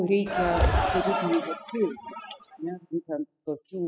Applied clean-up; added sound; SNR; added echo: classical method spectral subtraction.